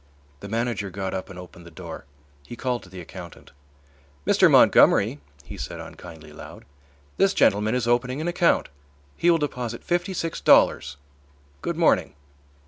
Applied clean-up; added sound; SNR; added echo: none; none; none; none.